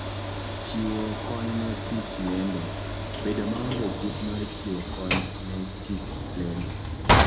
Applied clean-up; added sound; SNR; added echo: none; Sliding door / Train; -4 dB; reverberation time 0.4 s.